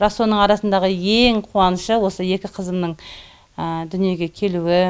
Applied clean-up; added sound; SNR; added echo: none; none; none; none.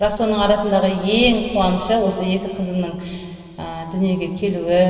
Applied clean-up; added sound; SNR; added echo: none; none; none; reverberation time 2.5 s.